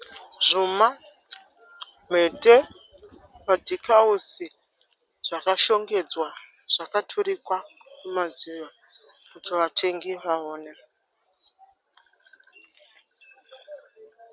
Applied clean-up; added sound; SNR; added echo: none; none; none; none.